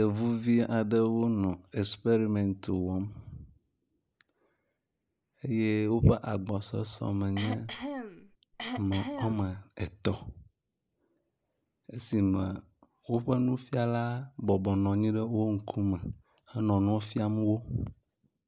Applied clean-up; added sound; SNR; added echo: neural mask model Resemble Enhance denoiser.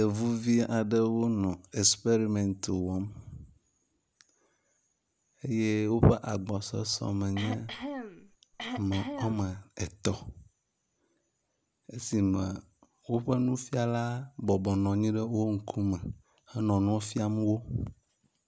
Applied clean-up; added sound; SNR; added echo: none; Cough; 9 dB; none.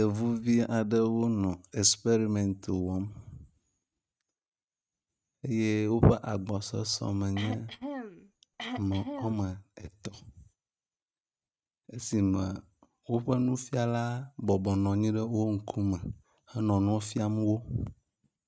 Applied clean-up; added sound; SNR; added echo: neural mask model RNNoise.